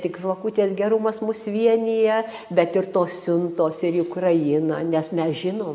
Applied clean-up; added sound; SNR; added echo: none; none; none; none.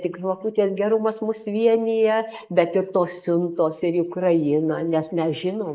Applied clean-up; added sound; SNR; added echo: neural mask model Resemble Enhance denoiser.